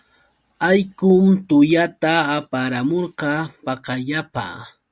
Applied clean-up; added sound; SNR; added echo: none; none; none; none.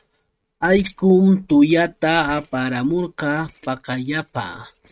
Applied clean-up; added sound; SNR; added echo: neural mask model RNNoise.